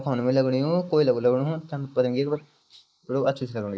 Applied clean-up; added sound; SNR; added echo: neural mask model Resemble Enhance denoiser.